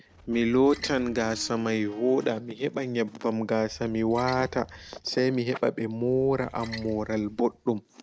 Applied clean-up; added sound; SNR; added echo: none; Bowed string instrument + Splash, splatter; 19 dB; none.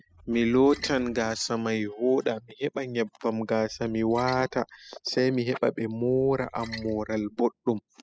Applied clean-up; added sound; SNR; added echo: classical method spectral subtraction.